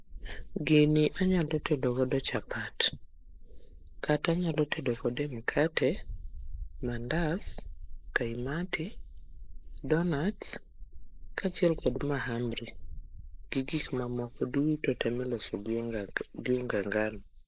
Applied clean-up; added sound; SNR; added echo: neural mask model Resemble Enhance denoiser.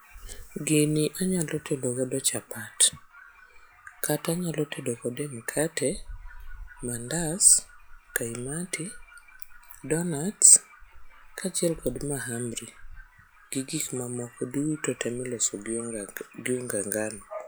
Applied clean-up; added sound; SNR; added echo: classical method log-MMSE.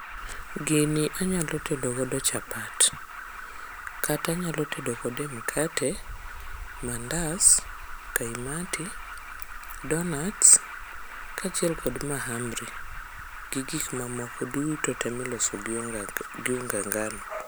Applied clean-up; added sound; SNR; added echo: none; Alarm; 10 dB; none.